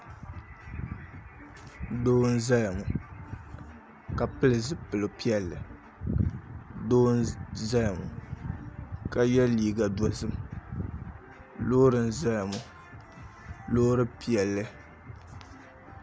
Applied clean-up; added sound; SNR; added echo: none; none; none; none.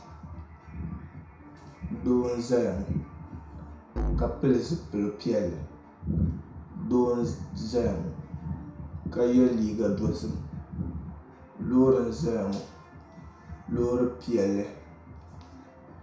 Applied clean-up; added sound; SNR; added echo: none; Musical instrument; 7 dB; reverberation time 0.6 s.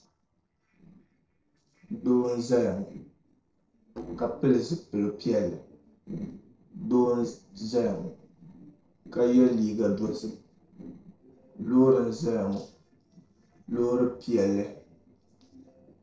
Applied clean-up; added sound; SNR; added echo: neural separator model SepFormer DNS4.